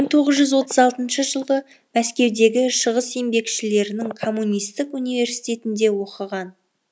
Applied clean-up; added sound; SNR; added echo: none; none; none; none.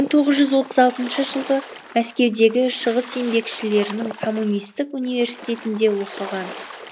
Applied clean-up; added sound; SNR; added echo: none; Splash, splatter; 16 dB; none.